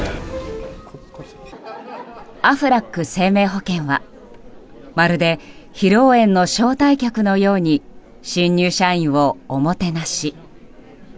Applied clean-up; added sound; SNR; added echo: none; none; none; none.